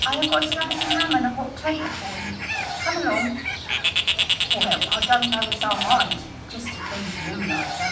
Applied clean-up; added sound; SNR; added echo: none; Bird; -1 dB; reverberation time 0.4 s.